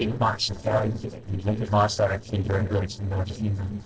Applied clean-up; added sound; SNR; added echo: neural separator model SepFormer DNS4.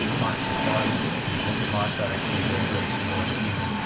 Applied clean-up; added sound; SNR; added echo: none; Train; -5 dB; reverberation time 0.2 s.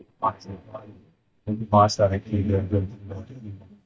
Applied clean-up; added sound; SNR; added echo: neural mask model DeepFilterNet 3.